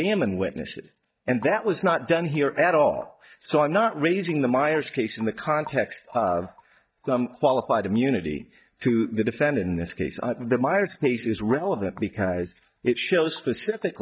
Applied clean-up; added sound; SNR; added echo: neural mask model DeepFilterNet 3.